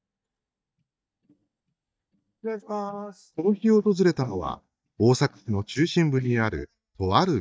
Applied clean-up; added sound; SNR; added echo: neural mask model DeepFilterNet 3.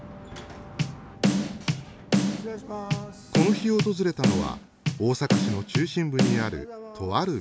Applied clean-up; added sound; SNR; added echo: none; Bass drum / Snare drum; -2 dB; none.